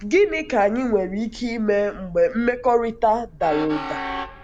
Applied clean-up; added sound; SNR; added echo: none; Train; 14 dB; none.